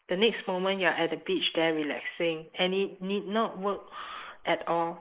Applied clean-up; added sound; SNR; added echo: neural mask model Resemble Enhance denoiser.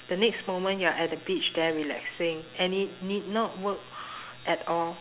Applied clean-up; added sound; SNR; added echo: none; none; none; none.